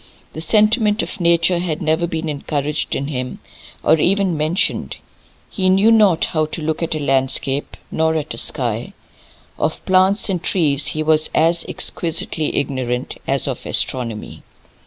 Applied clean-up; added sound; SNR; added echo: none; none; none; none.